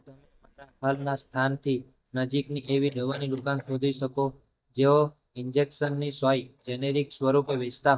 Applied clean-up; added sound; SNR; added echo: neural mask model DeepFilterNet 3.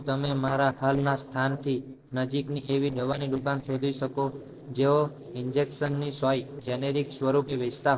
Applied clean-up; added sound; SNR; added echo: neural separator model SepFormer DNS4.